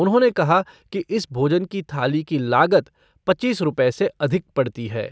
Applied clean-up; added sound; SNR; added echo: none; none; none; none.